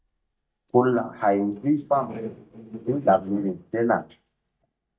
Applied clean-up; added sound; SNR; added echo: neural mask model DeepFilterNet 3.